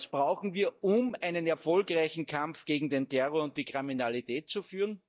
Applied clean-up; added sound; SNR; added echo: neural mask model DeepFilterNet 3.